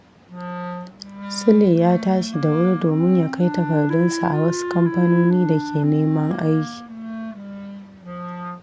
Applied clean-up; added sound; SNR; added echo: none; Wind instrument, woodwind instrument; 9 dB; none.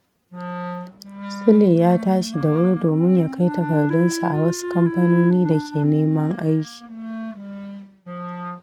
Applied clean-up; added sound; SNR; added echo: neural mask model RNNoise.